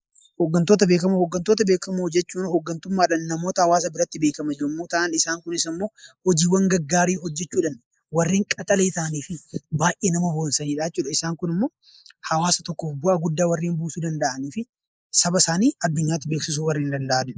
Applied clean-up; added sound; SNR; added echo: neural mask model Resemble Enhance denoiser.